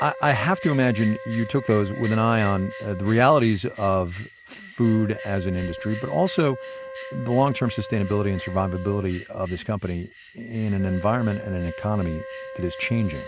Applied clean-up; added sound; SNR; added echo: none; Bell + Wind instrument, woodwind instrument; 11 dB; none.